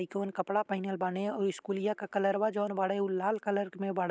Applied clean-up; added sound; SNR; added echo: none; none; none; none.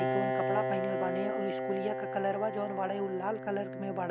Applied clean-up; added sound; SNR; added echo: none; Piano; -1 dB; none.